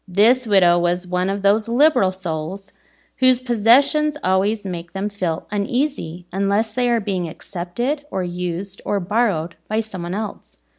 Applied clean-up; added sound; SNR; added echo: none; none; none; none.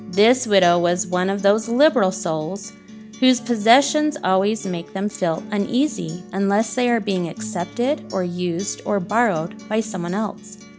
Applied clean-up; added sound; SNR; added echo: none; Acoustic guitar; 17 dB; none.